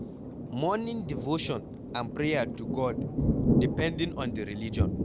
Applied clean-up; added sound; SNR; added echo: none; Thunder; -1 dB; none.